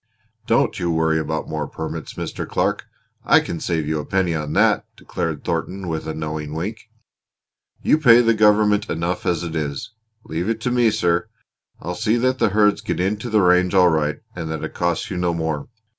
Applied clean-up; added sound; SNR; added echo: none; none; none; none.